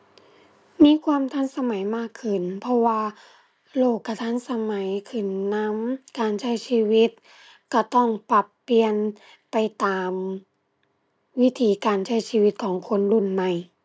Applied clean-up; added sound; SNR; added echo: none; none; none; none.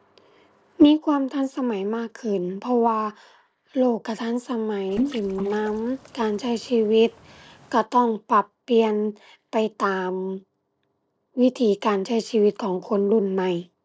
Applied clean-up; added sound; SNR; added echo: neural separator model SepFormer DNS4.